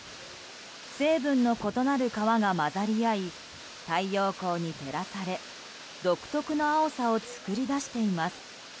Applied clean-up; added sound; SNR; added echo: none; none; none; none.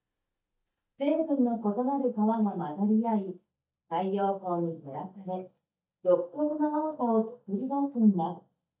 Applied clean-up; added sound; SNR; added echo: neural mask model DeepFilterNet 3.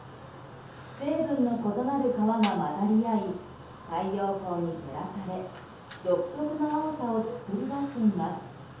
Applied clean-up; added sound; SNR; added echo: none; Fire; 15 dB; reverberation time 0.7 s.